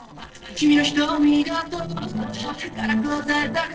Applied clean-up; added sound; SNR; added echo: neural separator model SepFormer DNS4.